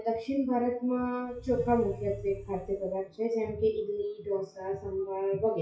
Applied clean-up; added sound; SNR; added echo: classical method WPE with log-MMSE.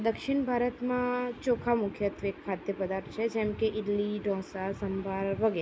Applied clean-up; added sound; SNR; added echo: none; none; none; none.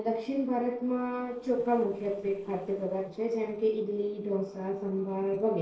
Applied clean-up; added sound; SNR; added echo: neural separator model SepFormer DNS4.